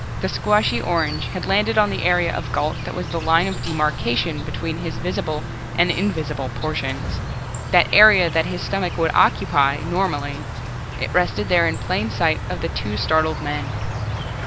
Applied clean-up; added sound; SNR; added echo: none; Insect; 6 dB; none.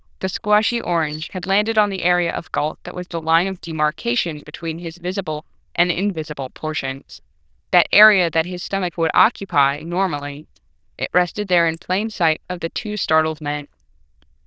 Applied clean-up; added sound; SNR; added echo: neural diffusion model UNIVERSE++.